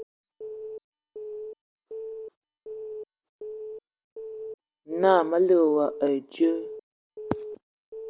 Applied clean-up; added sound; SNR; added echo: none; Alarm / Keyboard (musical); 11 dB; none.